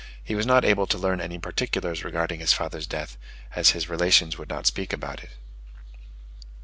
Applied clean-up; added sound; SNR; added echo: none; none; none; none.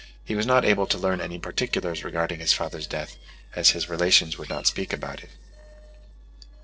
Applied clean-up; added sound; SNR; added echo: neural separator model SepFormer DNS4.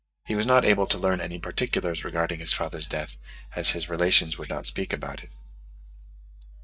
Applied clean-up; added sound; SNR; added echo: neural mask model DeepFilterNet 3.